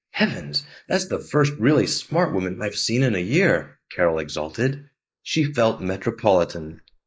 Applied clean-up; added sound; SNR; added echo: neural mask model Resemble Enhance denoiser.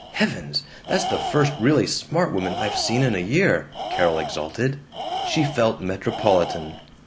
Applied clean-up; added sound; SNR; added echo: none; Tools; 9 dB; none.